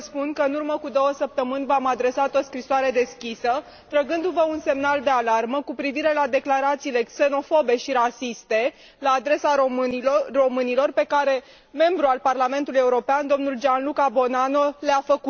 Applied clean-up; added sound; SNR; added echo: none; none; none; none.